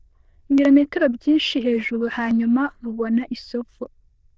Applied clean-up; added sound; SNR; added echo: neural diffusion model UNIVERSE++.